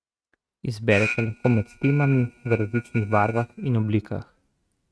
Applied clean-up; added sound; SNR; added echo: neural mask model RNNoise.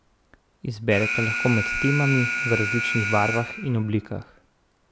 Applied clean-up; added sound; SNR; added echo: none; Alarm; 4 dB; none.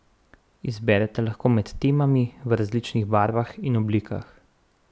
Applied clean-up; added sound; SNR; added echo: none; none; none; none.